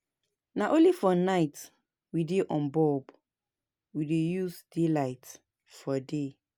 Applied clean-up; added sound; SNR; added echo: none; none; none; none.